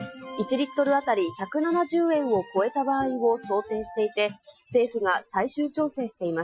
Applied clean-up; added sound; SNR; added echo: classical method Wiener filter.